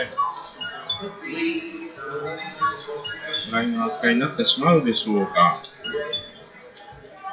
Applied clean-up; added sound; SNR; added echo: classical method WPE with log-MMSE.